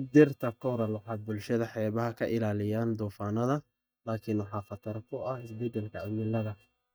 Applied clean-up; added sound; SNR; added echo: neural mask model DeepFilterNet 3.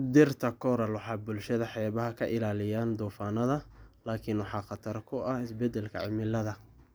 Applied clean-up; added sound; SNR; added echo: none; none; none; none.